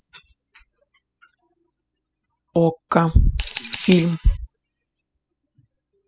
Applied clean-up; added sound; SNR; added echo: classical method spectral subtraction.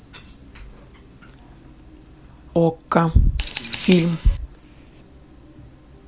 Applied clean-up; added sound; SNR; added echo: none; Scissors; 18 dB; none.